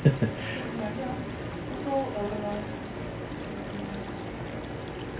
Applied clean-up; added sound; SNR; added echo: none; Stream; 16 dB; reverberation time 0.2 s.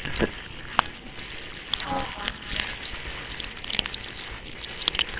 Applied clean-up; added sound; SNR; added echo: neural separator model SepFormer WHAMR!.